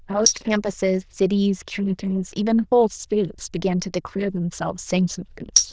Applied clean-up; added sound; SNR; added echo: neural diffusion model UNIVERSE++.